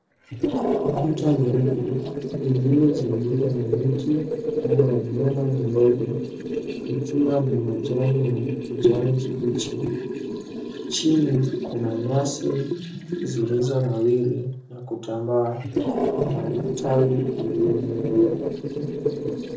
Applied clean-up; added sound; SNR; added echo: neural separator model SepFormer DNS4.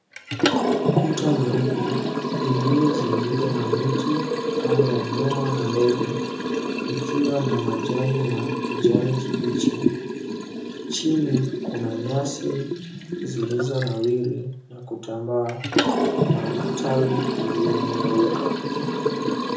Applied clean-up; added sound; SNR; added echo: none; Liquid; -1 dB; reverberation time 0.6 s.